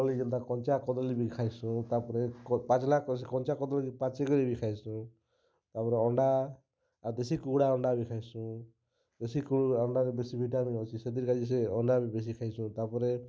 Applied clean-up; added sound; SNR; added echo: none; none; none; none.